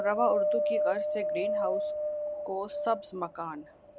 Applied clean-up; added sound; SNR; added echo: none; Wind; -2 dB; none.